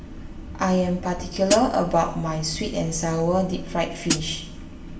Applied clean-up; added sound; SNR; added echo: none; Hi-hat; 2 dB; reverberation time 0.7 s.